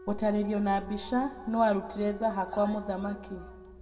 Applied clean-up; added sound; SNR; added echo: none; Wind instrument, woodwind instrument; 19 dB; reverberation time 1.0 s.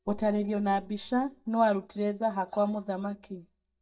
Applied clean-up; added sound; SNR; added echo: neural mask model DeepFilterNet 3.